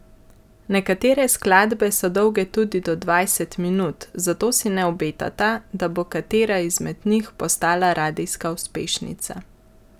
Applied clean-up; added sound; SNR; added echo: none; none; none; none.